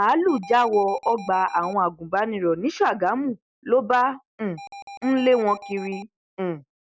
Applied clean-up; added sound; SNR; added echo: none; Alarm; 17 dB; none.